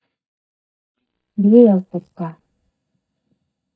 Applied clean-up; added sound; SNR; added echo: neural mask model DeepFilterNet 3.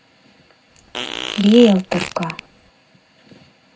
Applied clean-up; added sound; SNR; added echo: none; Fart; 9 dB; reverberation time 0.4 s.